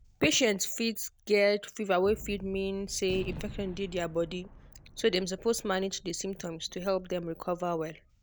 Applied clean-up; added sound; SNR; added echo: none; Gunshot, gunfire; 17 dB; none.